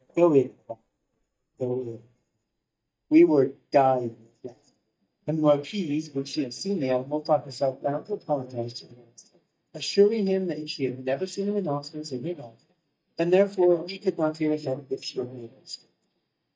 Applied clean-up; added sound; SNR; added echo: neural mask model DeepFilterNet 3.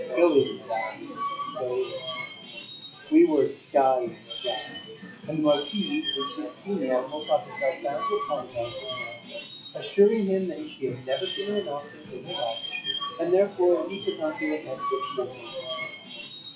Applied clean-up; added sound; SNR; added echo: classical method WPE with log-MMSE.